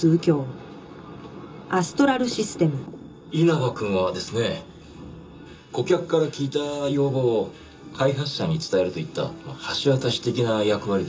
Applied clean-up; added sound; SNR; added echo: none; none; none; reverberation time 0.2 s.